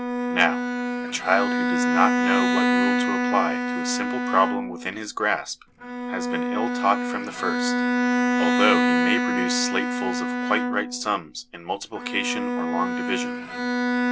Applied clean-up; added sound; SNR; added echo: none; Bowed string instrument; -3 dB; none.